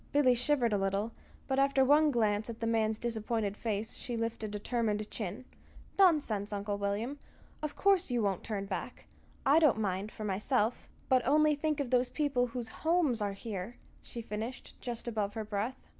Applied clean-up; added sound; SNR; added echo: none; none; none; none.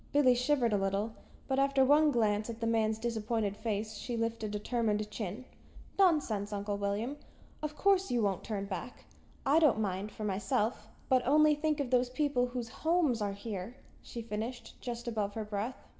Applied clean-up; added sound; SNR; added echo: none; none; none; reverberation time 0.9 s.